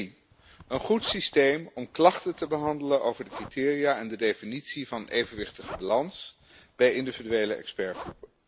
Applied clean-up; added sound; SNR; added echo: none; Zipper (clothing); 19 dB; none.